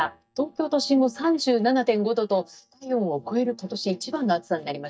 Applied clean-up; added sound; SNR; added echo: neural mask model DeepFilterNet 3.